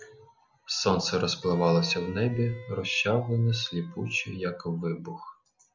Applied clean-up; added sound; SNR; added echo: none; Wind instrument, woodwind instrument; 20 dB; none.